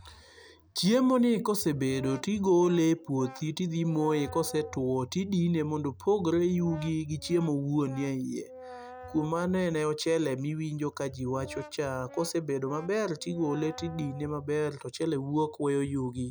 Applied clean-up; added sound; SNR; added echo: none; Brass instrument; 19 dB; none.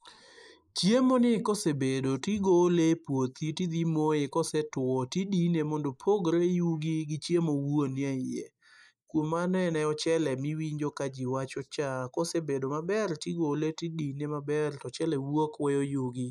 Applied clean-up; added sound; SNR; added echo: neural mask model Resemble Enhance denoiser.